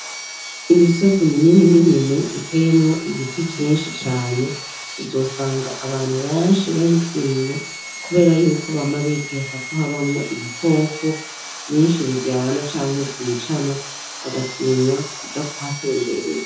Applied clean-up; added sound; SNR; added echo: none; Sawing; 13 dB; reverberation time 0.5 s.